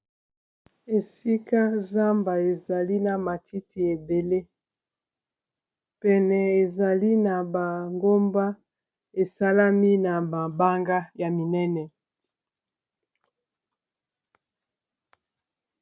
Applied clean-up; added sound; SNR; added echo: none; none; none; none.